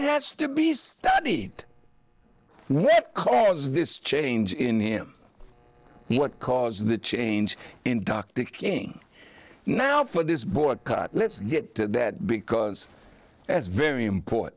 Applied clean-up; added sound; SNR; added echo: neural separator model SepFormer DNS4.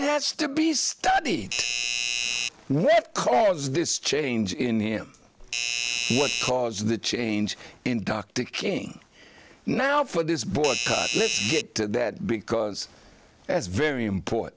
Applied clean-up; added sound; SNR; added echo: none; Doorbell; 2 dB; none.